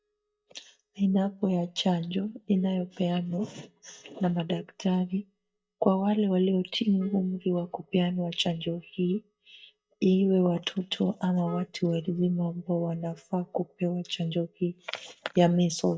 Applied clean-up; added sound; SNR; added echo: neural mask model DeepFilterNet 3.